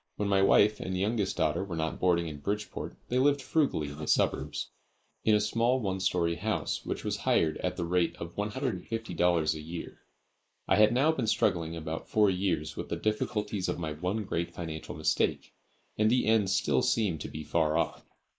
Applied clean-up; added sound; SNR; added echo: neural mask model Resemble Enhance denoiser.